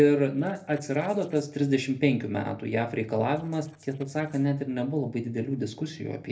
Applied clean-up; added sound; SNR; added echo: neural separator model SepFormer DNS4.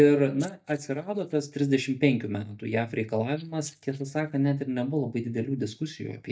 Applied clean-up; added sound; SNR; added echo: neural mask model DeepFilterNet 3.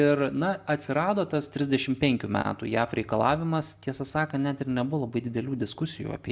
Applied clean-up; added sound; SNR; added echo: none; none; none; none.